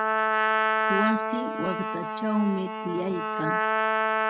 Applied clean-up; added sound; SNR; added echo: neural mask model RNNoise.